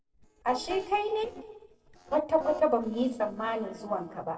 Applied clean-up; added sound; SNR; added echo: neural separator model SepFormer DNS4.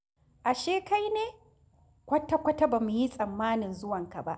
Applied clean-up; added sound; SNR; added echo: none; none; none; none.